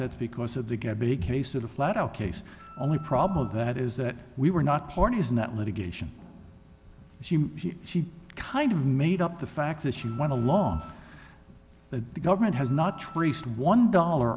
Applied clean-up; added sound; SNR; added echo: none; Wind instrument, woodwind instrument; 20 dB; none.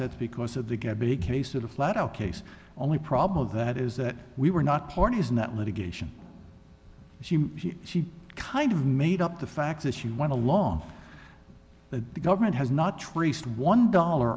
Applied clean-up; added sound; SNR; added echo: none; none; none; none.